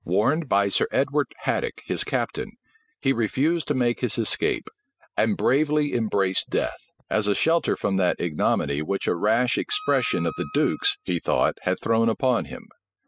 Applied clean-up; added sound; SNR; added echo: classical method spectral subtraction.